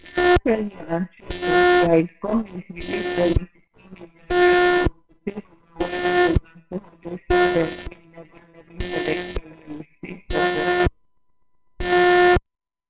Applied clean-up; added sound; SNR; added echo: neural separator model SepFormer WHAMR!.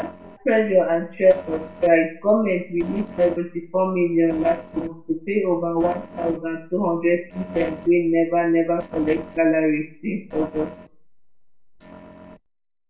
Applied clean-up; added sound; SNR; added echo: neural separator model SepFormer DNS4.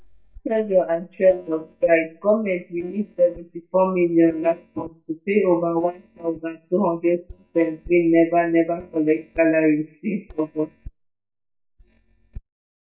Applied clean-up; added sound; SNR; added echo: neural mask model DeepFilterNet 3.